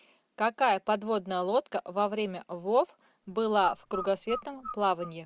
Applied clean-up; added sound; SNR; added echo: none; Bird; 12 dB; none.